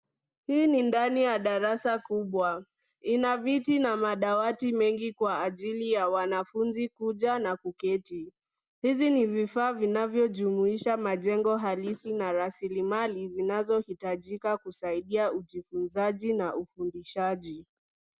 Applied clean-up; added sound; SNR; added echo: none; none; none; none.